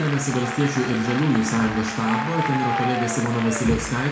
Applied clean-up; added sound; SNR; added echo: none; Applause; 6 dB; reverberation time 0.6 s.